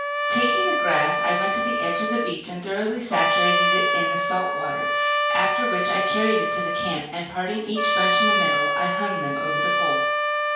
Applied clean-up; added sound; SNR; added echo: none; Trumpet; -4 dB; reverberation time 0.5 s.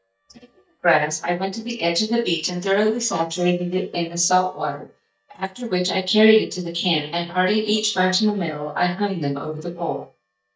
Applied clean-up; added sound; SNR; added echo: neural mask model DeepFilterNet 3.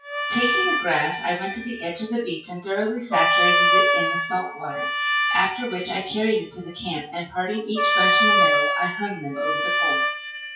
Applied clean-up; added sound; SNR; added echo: classical method WPE with log-MMSE.